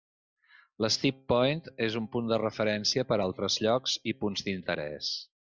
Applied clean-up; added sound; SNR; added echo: none; none; none; none.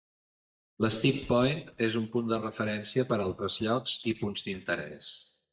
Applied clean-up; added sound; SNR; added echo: neural mask model DeepFilterNet 3.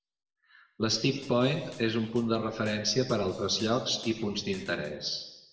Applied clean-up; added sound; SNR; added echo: neural separator model SepFormer DNS4.